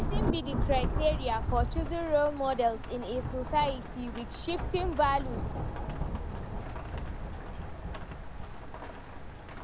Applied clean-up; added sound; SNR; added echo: none; Rain / Thunderstorm; 1 dB; none.